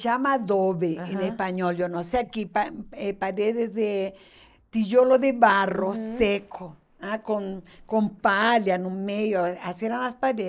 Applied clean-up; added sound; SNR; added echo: neural mask model Resemble Enhance denoiser.